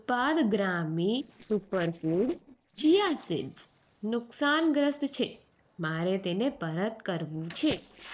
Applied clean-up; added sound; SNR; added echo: neural separator model SepFormer DNS4.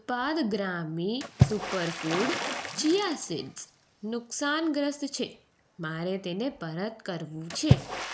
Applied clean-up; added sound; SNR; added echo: none; Water / Splash, splatter; 2 dB; none.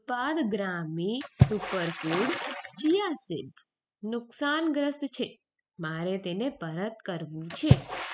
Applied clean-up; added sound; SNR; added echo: classical method spectral subtraction.